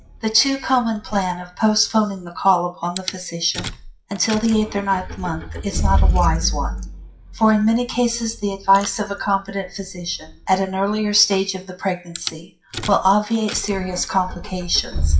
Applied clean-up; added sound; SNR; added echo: classical method WPE with log-MMSE.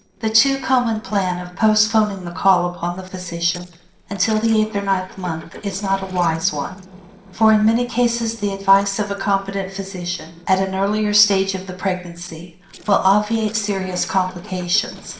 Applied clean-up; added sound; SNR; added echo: neural separator model SepFormer DNS4.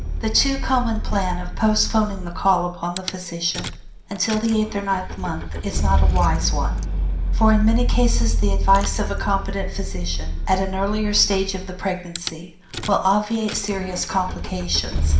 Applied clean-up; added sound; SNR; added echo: none; Rattle / Engine starting / Car; 0 dB; reverberation time 0.5 s.